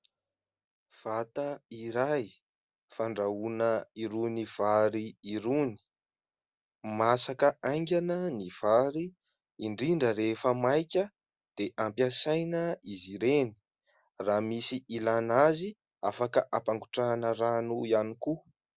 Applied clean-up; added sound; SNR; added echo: none; none; none; none.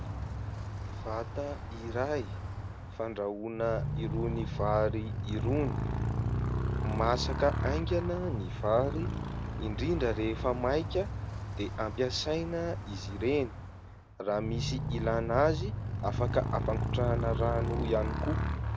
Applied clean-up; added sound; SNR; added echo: none; Motorcycle; 0 dB; none.